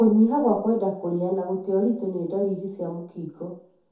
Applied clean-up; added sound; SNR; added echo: none; none; none; reverberation time 0.5 s.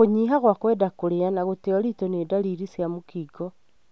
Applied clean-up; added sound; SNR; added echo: none; none; none; none.